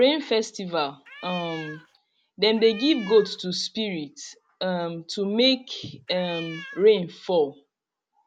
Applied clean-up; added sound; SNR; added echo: none; Cat; 15 dB; none.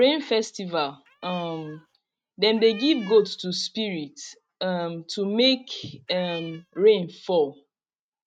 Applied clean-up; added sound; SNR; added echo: neural mask model RNNoise.